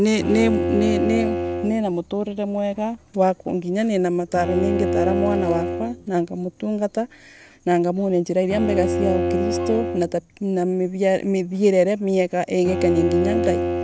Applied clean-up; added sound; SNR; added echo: none; Bowed string instrument; 4 dB; none.